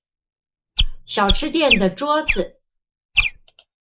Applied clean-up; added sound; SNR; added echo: neural mask model Resemble Enhance denoiser.